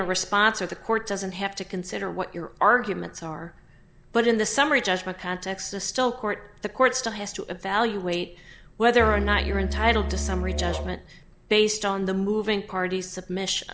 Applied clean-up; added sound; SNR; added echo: none; Musical instrument; 3 dB; none.